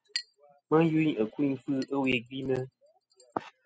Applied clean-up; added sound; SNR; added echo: classical method spectral subtraction.